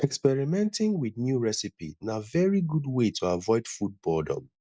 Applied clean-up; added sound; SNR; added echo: none; none; none; none.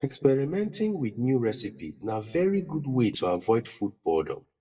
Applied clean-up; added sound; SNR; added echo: neural mask model DeepFilterNet 3.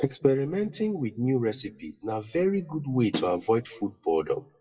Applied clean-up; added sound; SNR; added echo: classical method WPE with log-MMSE.